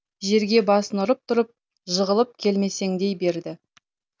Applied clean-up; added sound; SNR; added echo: none; none; none; none.